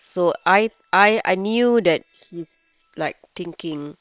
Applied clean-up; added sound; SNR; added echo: neural separator model SepFormer WHAM!.